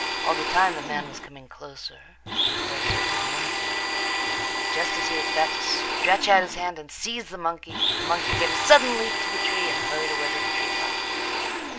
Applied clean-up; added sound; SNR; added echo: none; Domestic sounds, home sounds; 0 dB; none.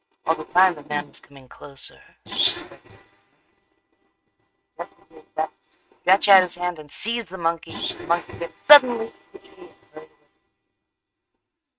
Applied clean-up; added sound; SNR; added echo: neural mask model RNNoise.